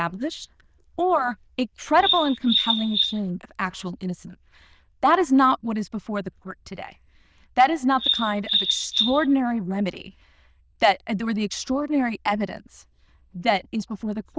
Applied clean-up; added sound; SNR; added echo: neural diffusion model UNIVERSE++.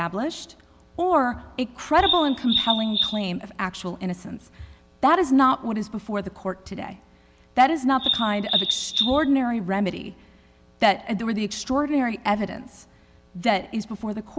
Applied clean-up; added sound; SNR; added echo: none; Bird vocalization, bird call, bird song; 2 dB; none.